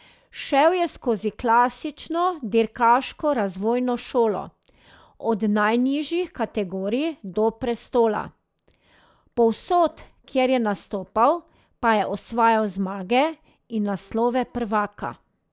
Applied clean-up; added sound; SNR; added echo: none; none; none; none.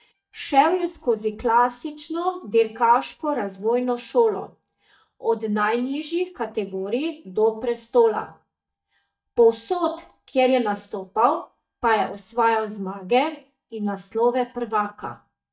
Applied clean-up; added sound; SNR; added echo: neural mask model DeepFilterNet 3.